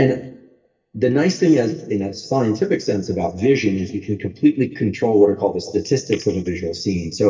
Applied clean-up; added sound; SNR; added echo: neural mask model DeepFilterNet 3.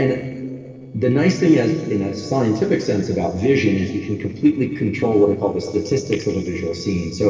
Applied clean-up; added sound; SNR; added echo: neural separator model SepFormer DNS4.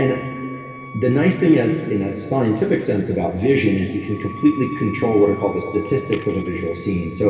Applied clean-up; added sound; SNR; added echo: none; Wind instrument, woodwind instrument; 19 dB; reverberation time 2.5 s.